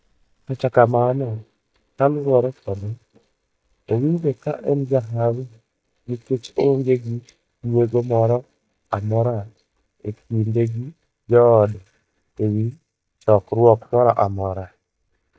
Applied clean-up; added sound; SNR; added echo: neural mask model DeepFilterNet 3.